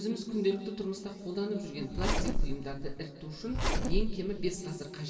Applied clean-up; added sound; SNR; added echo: none; Zipper (clothing); -5 dB; reverberation time 2.3 s.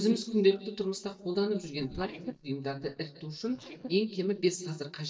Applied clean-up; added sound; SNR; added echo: neural mask model DeepFilterNet 3.